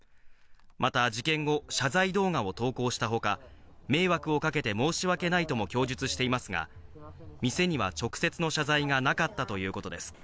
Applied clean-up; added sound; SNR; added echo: none; none; none; none.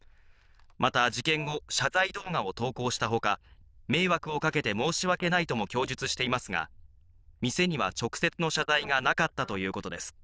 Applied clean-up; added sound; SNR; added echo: neural diffusion model UNIVERSE++.